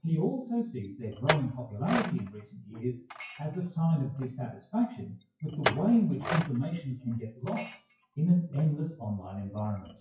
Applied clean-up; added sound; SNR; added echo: classical method WPE with log-MMSE.